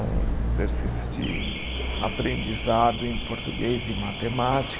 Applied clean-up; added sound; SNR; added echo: none; Alarm / Car; 1 dB; none.